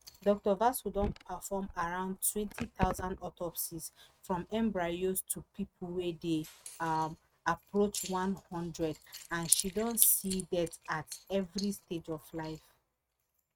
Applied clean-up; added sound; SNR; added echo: neural mask model RNNoise.